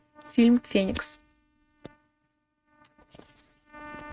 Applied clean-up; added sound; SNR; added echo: neural mask model RNNoise.